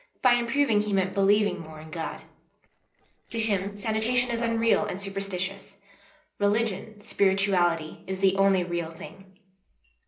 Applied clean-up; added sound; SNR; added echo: neural separator model SepFormer DNS4.